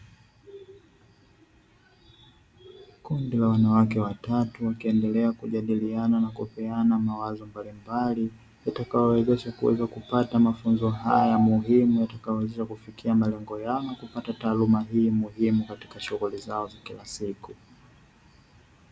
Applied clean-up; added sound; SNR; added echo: none; none; none; none.